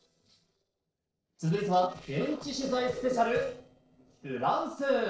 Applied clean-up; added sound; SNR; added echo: neural separator model SepFormer DNS4.